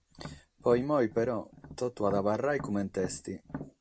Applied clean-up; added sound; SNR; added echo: none; Tap; 14 dB; none.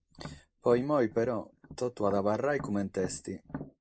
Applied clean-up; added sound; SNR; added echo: neural mask model Resemble Enhance denoiser.